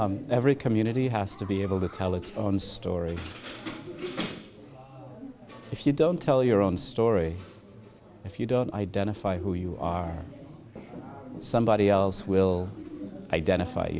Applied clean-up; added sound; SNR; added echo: none; none; none; none.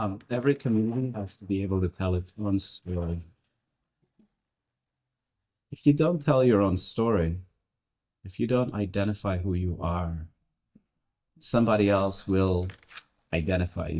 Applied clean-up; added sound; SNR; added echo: neural mask model DeepFilterNet 3.